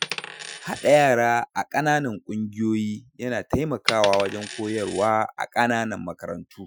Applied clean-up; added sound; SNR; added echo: classical method Wiener filter.